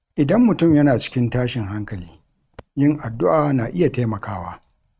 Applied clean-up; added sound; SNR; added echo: neural mask model RNNoise.